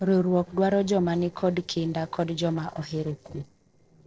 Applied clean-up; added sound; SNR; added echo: neural separator model SepFormer DNS4.